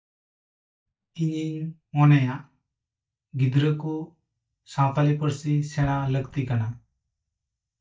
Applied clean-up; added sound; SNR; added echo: neural mask model DeepFilterNet 3.